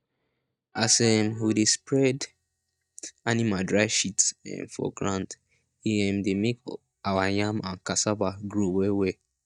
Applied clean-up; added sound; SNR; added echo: neural mask model DeepFilterNet 3.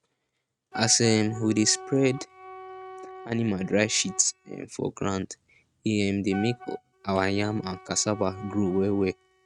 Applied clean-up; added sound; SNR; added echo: neural mask model RNNoise.